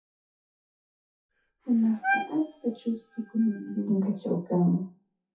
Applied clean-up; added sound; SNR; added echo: classical method WPE with log-MMSE.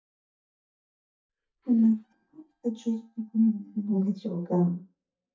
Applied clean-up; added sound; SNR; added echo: neural mask model DeepFilterNet 3.